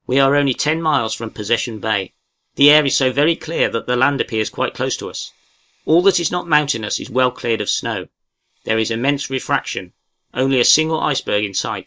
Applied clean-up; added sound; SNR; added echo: neural mask model Resemble Enhance denoiser.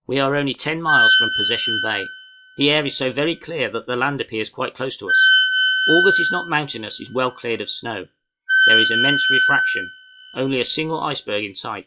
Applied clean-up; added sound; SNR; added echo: classical method log-MMSE.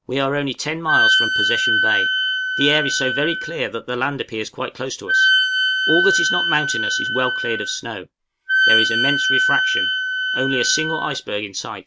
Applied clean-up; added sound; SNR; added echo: none; Wind instrument, woodwind instrument; -5 dB; none.